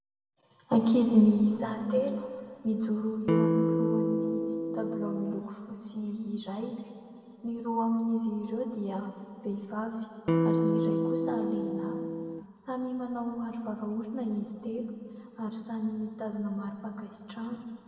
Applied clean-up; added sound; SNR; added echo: none; Electric guitar; -3 dB; reverberation time 2.2 s.